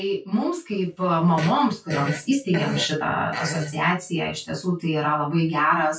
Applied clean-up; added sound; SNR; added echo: classical method WPE with log-MMSE.